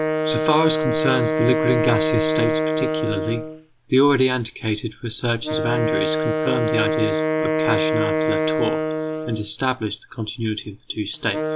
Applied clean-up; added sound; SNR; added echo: none; Wind instrument, woodwind instrument; 0 dB; none.